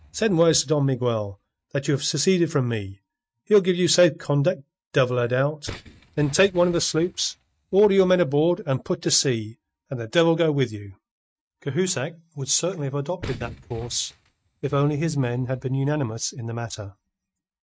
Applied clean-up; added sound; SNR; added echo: neural mask model RNNoise.